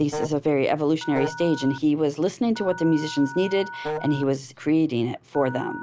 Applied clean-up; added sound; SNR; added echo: none; Wind instrument, woodwind instrument + Telephone; 12 dB; none.